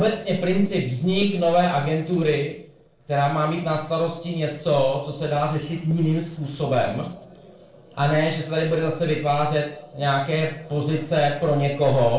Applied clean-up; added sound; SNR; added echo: neural separator model SepFormer DNS4.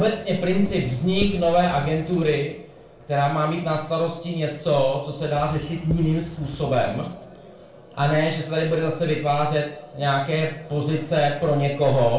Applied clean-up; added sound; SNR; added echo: none; Writing; 16 dB; reverberation time 0.4 s.